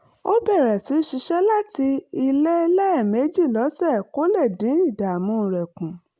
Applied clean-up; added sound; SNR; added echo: none; none; none; none.